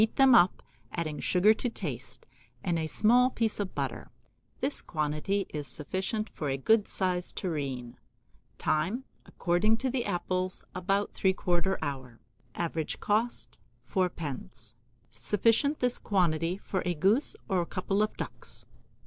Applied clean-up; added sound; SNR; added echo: none; none; none; none.